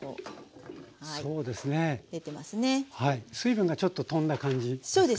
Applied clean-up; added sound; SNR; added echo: none; none; none; none.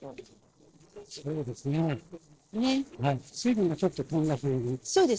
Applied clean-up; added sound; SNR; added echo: neural separator model SepFormer DNS4.